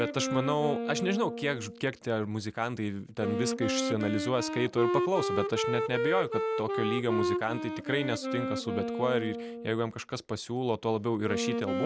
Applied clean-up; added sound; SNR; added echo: none; Wind instrument, woodwind instrument; 2 dB; none.